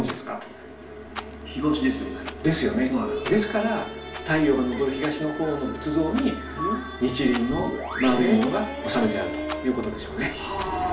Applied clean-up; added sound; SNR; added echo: none; Rattle; 19 dB; reverberation time 0.4 s.